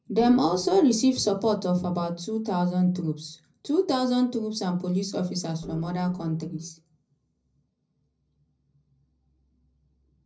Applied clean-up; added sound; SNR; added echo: none; Organ; 18 dB; reverberation time 0.4 s.